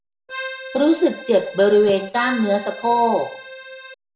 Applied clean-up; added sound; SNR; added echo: none; Accordion; 13 dB; reverberation time 0.5 s.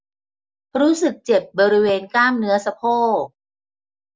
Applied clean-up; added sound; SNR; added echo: none; none; none; none.